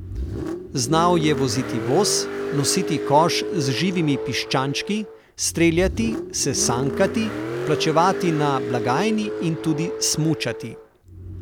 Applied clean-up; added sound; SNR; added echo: none; Car; 6 dB; none.